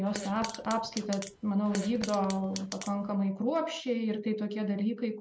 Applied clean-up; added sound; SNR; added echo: none; Fart; 12 dB; none.